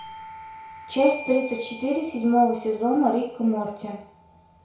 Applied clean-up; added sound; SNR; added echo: none; Doorbell; 17 dB; reverberation time 0.5 s.